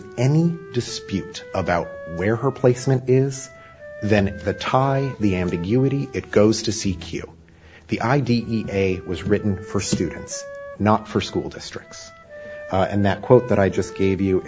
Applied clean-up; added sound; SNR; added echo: none; Bowed string instrument + Wind instrument, woodwind instrument; 17 dB; none.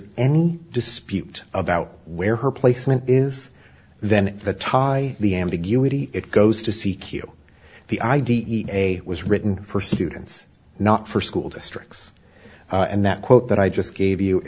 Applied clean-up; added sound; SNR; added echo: none; none; none; none.